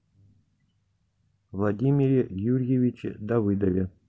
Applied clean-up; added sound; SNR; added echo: none; none; none; none.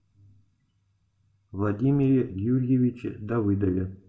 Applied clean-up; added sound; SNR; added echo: none; none; none; reverberation time 0.3 s.